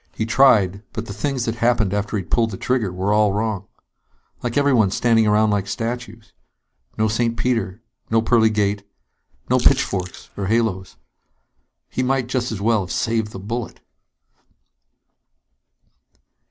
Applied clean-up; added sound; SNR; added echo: none; Chewing, mastication / Crushing; 16 dB; none.